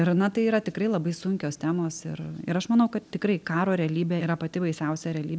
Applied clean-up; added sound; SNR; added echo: none; none; none; none.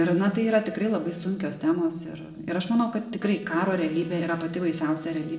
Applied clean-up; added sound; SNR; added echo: neural separator model SepFormer DNS4.